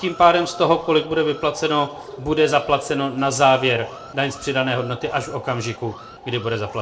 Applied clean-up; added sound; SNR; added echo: none; Alarm; 19 dB; reverberation time 0.2 s.